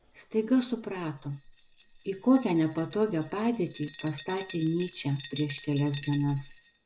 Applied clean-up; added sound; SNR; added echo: none; Glass; 14 dB; none.